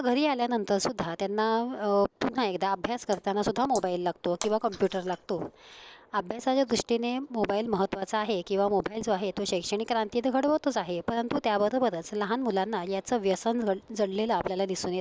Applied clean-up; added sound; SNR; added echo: neural mask model Resemble Enhance denoiser.